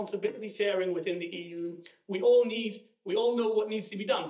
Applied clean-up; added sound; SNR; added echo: neural mask model DeepFilterNet 3.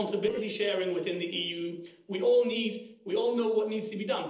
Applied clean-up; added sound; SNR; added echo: neural separator model SepFormer DNS4.